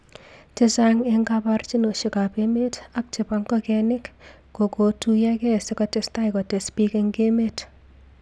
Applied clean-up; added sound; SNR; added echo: none; none; none; none.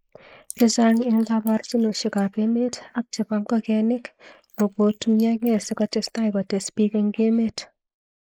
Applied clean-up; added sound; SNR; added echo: neural mask model Resemble Enhance denoiser.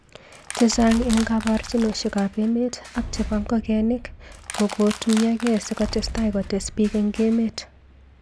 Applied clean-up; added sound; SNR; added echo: none; Boom + Crushing; 12 dB; none.